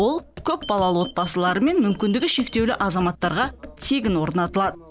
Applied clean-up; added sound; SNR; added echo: none; Run; 17 dB; none.